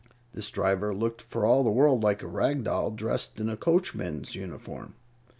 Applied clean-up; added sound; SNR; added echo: none; none; none; none.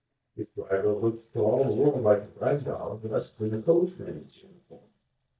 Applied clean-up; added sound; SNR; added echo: neural mask model DeepFilterNet 3.